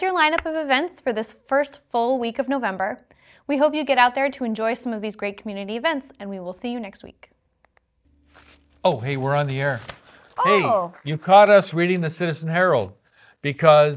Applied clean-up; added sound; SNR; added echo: neural mask model DeepFilterNet 3.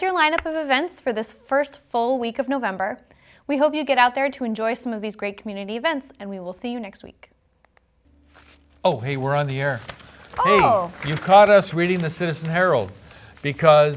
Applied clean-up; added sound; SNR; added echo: none; Tap / Hammer; 19 dB; none.